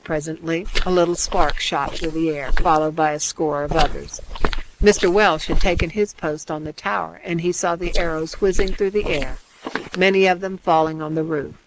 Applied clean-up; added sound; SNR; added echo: neural mask model Resemble Enhance denoiser.